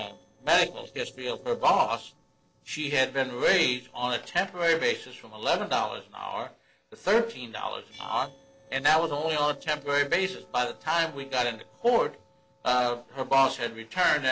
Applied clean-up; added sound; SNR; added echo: neural separator model SepFormer DNS4.